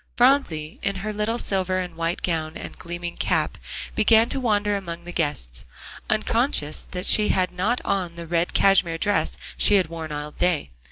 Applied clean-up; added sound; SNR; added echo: neural mask model DeepFilterNet 3.